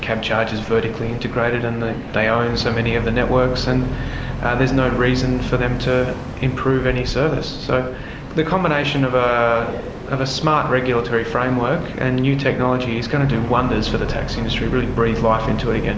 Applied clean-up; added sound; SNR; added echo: none; Boat, Water vehicle; 8 dB; none.